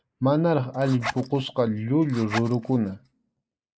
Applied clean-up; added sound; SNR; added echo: neural mask model Resemble Enhance denoiser.